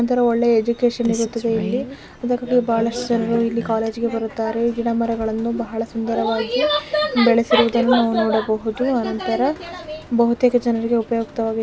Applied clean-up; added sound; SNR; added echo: none; Rain; 17 dB; none.